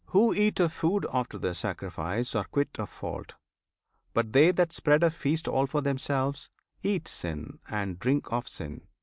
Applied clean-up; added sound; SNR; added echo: none; none; none; none.